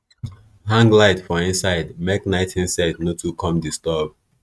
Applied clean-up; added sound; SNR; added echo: neural mask model RNNoise.